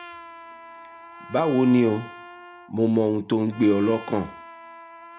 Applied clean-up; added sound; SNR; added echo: none; Trumpet; 18 dB; none.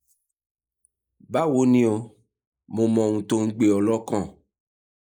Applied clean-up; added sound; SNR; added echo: neural mask model Resemble Enhance denoiser.